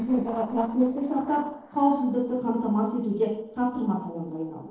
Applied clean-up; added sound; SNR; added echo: neural separator model SepFormer DNS4.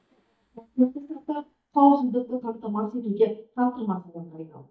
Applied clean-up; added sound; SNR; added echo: neural mask model DeepFilterNet 3.